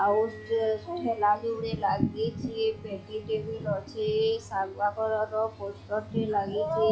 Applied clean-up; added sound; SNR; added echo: classical method log-MMSE.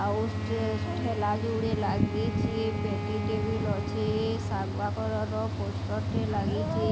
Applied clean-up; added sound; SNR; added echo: none; Bowed string instrument; 12 dB; none.